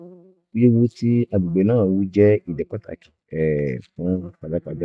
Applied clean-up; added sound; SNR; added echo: neural mask model DeepFilterNet 3.